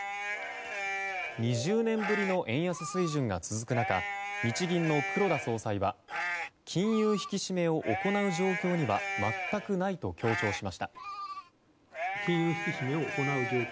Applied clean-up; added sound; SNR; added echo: none; Livestock, farm animals, working animals; 5 dB; none.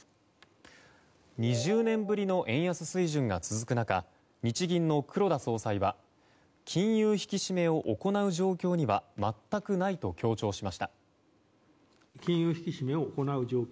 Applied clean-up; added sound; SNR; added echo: none; none; none; none.